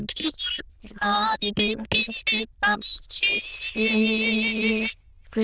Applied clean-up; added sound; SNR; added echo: neural diffusion model UNIVERSE++.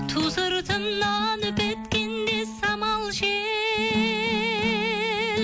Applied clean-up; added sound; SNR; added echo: none; none; none; none.